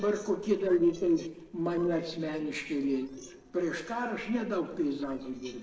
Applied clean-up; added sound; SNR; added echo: neural separator model SepFormer DNS4.